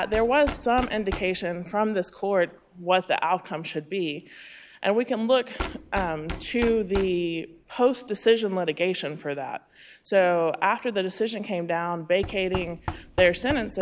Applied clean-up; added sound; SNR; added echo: none; Knock; 14 dB; none.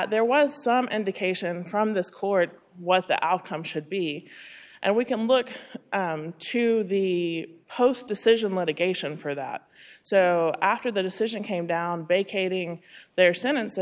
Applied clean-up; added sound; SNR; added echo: none; none; none; none.